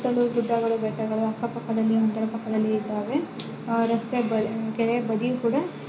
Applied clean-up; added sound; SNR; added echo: none; none; none; reverberation time 0.4 s.